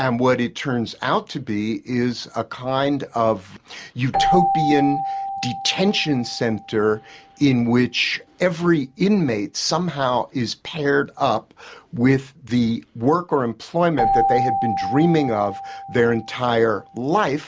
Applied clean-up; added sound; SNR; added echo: none; Keyboard (musical); 7 dB; none.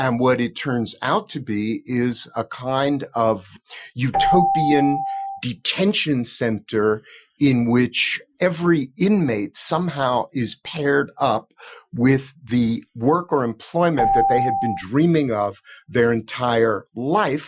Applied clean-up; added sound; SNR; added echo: classical method Wiener filter.